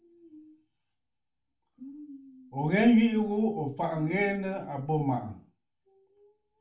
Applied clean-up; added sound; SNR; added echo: none; none; none; reverberation time 0.3 s.